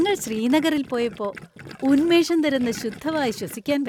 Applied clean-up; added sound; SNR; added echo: none; Gurgling; 18 dB; none.